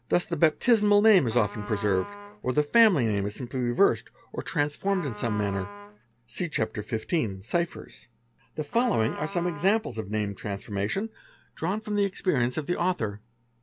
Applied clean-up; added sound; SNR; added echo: none; Trumpet; 15 dB; none.